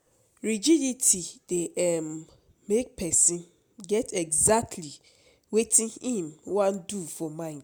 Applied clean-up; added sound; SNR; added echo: none; none; none; none.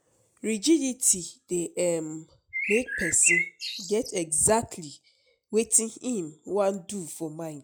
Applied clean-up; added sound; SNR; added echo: classical method log-MMSE.